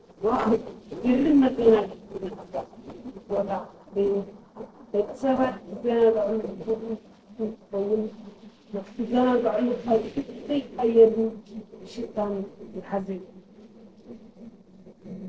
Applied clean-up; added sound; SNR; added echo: neural separator model SepFormer DNS4.